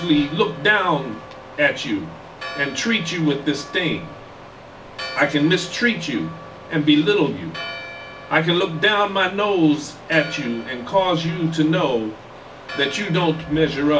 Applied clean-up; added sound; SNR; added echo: none; Church bell; 17 dB; none.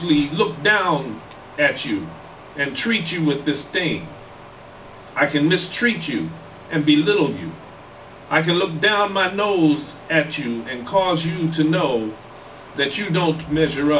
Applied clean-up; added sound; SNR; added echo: none; none; none; none.